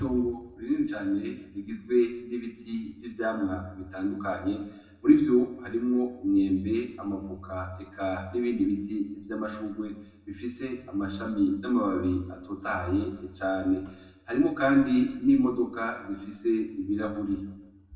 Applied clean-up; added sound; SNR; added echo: none; none; none; reverberation time 0.8 s.